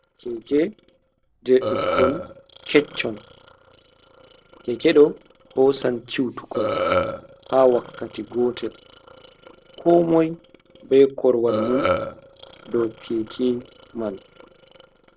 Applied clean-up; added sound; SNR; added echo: neural separator model SepFormer DNS4.